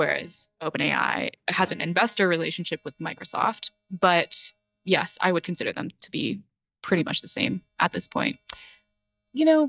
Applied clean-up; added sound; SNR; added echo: neural mask model DeepFilterNet 3.